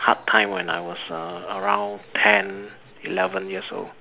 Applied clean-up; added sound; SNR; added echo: none; none; none; none.